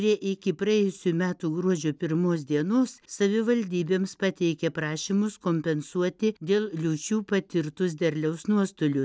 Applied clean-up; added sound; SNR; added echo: none; none; none; none.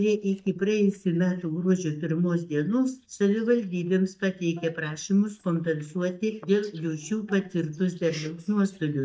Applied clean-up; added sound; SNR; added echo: neural mask model DeepFilterNet 3.